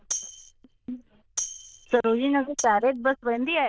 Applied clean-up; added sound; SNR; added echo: neural diffusion model UNIVERSE++.